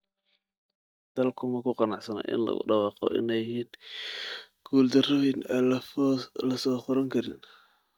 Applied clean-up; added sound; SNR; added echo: neural mask model DeepFilterNet 3.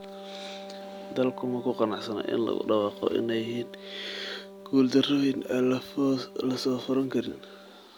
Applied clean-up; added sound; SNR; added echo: none; Wind instrument, woodwind instrument; 15 dB; none.